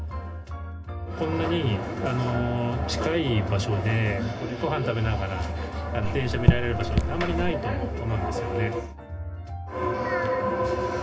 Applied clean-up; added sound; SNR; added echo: none; Raindrop / Drip; -2 dB; reverberation time 0.4 s.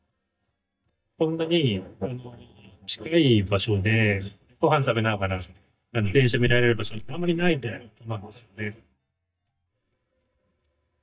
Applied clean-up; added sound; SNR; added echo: neural mask model DeepFilterNet 3.